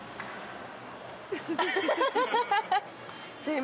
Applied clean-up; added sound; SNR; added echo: none; none; none; none.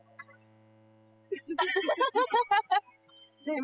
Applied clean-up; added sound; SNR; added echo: classical method spectral subtraction.